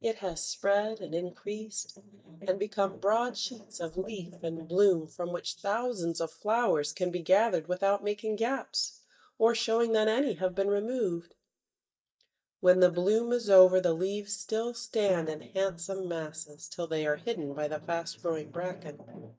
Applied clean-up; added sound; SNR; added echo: neural mask model DeepFilterNet 3.